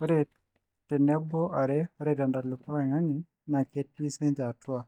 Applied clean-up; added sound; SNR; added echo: neural mask model DeepFilterNet 3.